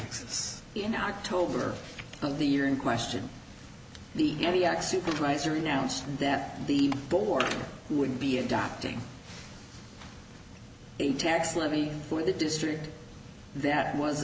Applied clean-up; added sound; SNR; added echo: none; none; none; none.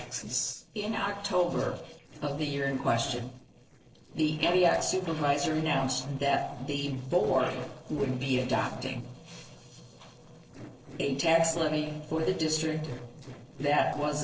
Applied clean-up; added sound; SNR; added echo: neural separator model SepFormer DNS4.